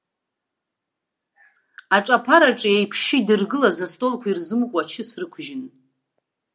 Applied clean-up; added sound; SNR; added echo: none; none; none; none.